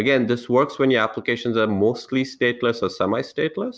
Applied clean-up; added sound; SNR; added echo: none; none; none; none.